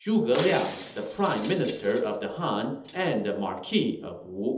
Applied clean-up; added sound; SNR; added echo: none; Shatter; 12 dB; reverberation time 1.2 s.